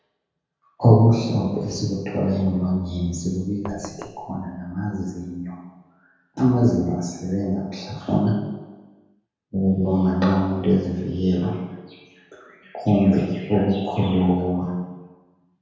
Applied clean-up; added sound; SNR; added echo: none; Knock; 17 dB; reverberation time 1.2 s.